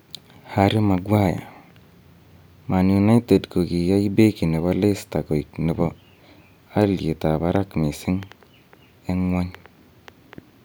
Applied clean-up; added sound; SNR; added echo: none; none; none; none.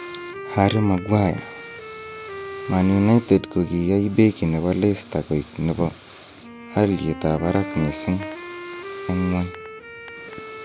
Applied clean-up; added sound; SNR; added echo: none; Breathing + Wind instrument, woodwind instrument; 11 dB; none.